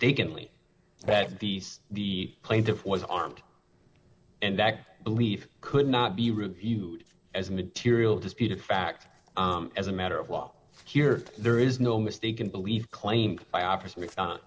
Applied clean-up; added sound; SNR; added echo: neural separator model SepFormer DNS4.